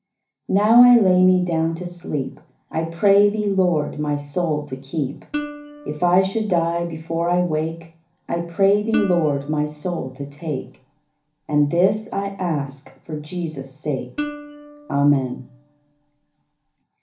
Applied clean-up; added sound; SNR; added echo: none; Plucked string instrument; 14 dB; reverberation time 0.5 s.